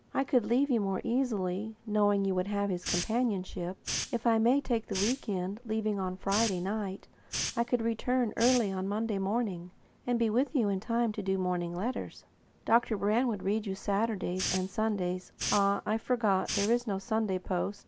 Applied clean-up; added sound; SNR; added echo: none; Hiss; 10 dB; none.